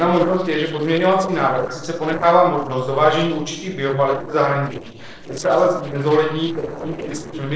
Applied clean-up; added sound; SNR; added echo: neural separator model SepFormer DNS4.